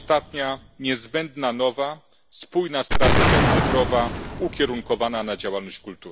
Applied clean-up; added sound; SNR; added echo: none; Explosion; -1 dB; none.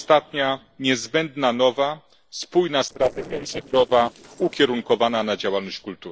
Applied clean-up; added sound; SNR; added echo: neural separator model SepFormer DNS4.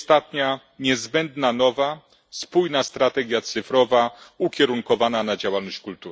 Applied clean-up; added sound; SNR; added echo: none; none; none; none.